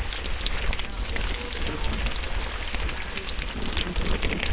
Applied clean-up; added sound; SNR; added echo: neural separator model SepFormer WHAMR!.